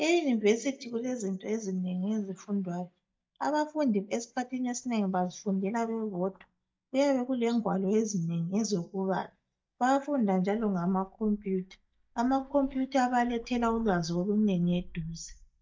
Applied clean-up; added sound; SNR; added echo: neural mask model DeepFilterNet 3.